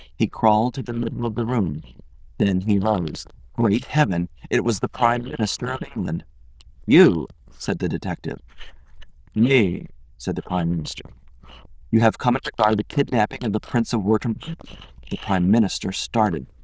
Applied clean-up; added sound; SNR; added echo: neural diffusion model UNIVERSE++.